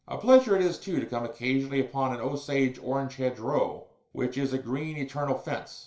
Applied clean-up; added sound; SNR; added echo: none; none; none; reverberation time 0.4 s.